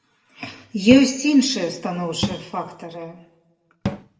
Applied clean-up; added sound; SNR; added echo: none; Cupboard open or close / Drawer open or close; 12 dB; reverberation time 0.8 s.